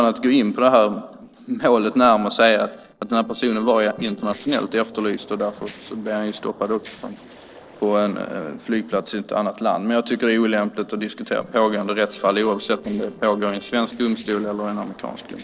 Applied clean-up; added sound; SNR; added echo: neural separator model SepFormer DNS4.